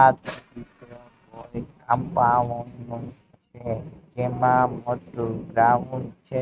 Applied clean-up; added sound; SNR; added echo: neural mask model RNNoise.